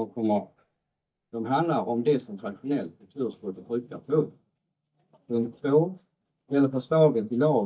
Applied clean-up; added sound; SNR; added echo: neural mask model DeepFilterNet 3.